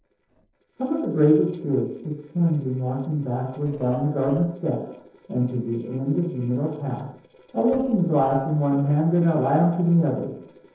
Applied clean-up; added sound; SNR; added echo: neural separator model SepFormer DNS4.